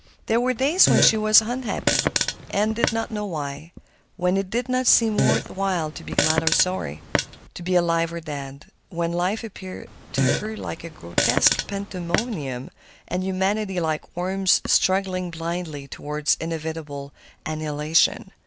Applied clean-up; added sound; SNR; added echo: none; Fart; 1 dB; none.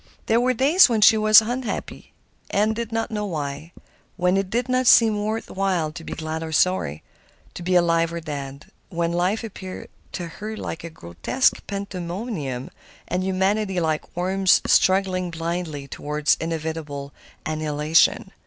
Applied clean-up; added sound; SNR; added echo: none; none; none; none.